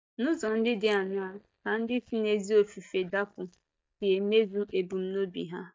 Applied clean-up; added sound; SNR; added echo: neural mask model DeepFilterNet 3.